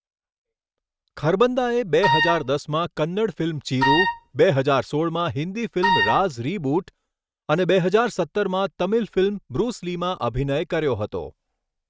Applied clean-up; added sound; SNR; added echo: neural mask model RNNoise.